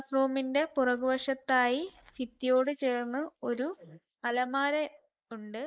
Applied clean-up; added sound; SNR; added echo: neural mask model Resemble Enhance denoiser.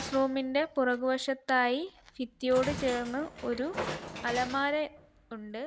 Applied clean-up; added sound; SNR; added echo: none; Train; 12 dB; none.